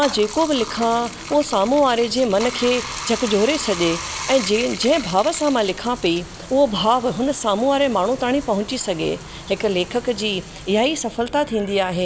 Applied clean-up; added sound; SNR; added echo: none; Bathtub (filling or washing); 13 dB; none.